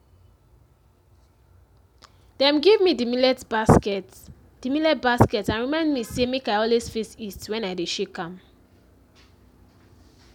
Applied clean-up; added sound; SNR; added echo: none; none; none; none.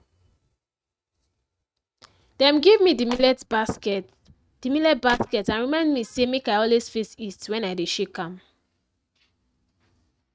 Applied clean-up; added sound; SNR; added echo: neural mask model RNNoise.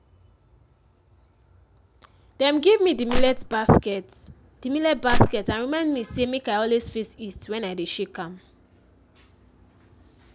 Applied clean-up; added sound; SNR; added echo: none; Crushing; -2 dB; none.